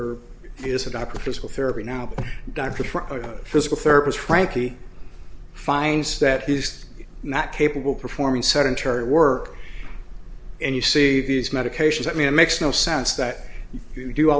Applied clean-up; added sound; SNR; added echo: none; none; none; none.